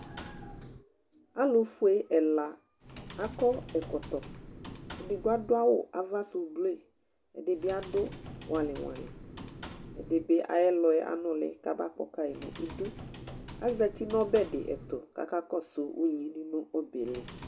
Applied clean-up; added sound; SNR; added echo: none; Computer keyboard; 15 dB; none.